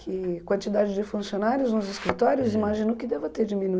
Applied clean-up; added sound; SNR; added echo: none; Thump, thud; 8 dB; none.